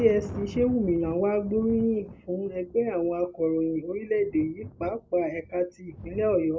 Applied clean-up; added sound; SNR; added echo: none; Thunder; 15 dB; none.